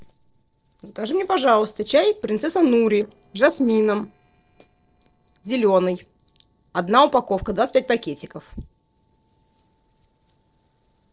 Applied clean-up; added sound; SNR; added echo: neural separator model SepFormer DNS4.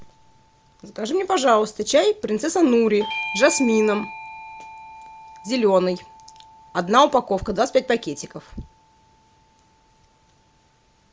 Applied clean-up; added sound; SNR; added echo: none; Bell / Doorbell; 16 dB; none.